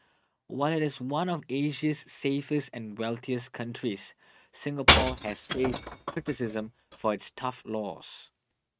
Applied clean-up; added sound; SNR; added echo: neural mask model RNNoise.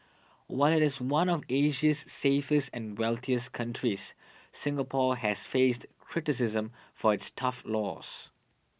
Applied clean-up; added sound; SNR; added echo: none; none; none; none.